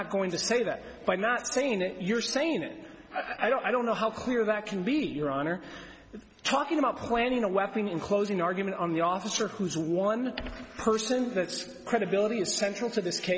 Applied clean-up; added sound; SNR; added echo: none; none; none; none.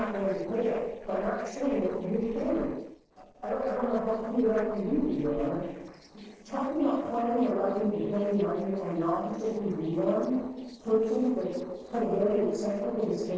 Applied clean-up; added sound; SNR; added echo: neural separator model SepFormer DNS4.